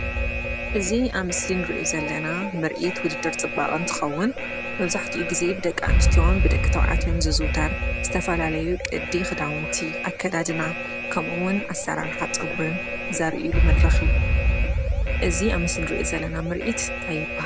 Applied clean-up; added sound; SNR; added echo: none; Alarm; -3 dB; none.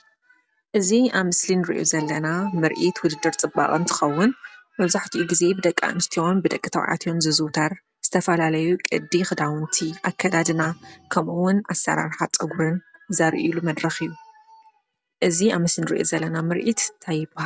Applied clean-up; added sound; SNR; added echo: none; none; none; none.